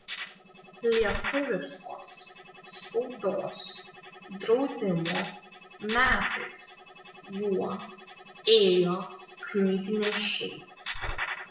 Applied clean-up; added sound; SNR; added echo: classical method WPE with log-MMSE.